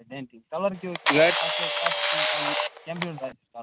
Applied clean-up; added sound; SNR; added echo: none; Camera; -2 dB; none.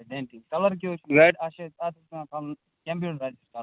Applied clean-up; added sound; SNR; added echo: none; none; none; none.